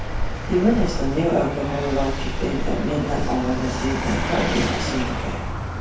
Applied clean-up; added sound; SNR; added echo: none; Vehicle; 1 dB; reverberation time 0.7 s.